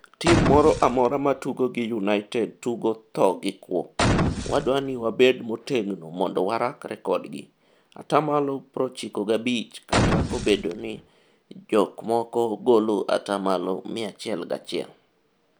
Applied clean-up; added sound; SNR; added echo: none; Boom; 0 dB; none.